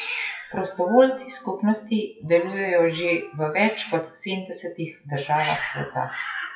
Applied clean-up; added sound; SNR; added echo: classical method WPE with log-MMSE.